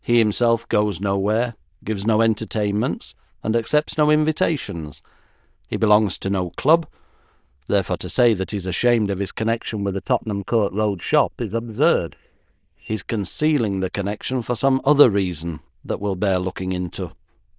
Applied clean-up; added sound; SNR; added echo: neural diffusion model UNIVERSE++.